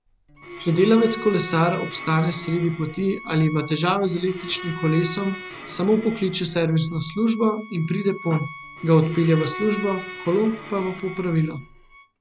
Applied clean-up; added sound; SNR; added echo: none; Bowed string instrument + Bowed string instrument; 14 dB; none.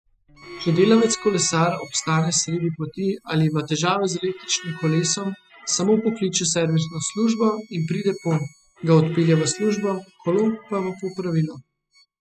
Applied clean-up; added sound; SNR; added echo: classical method spectral subtraction.